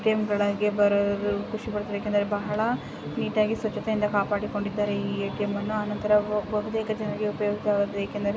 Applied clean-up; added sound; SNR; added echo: none; none; none; none.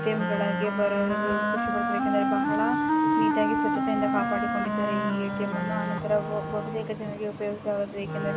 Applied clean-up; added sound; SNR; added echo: none; Wind instrument, woodwind instrument; -2 dB; none.